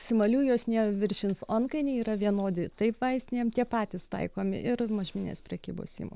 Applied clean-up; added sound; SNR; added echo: none; none; none; none.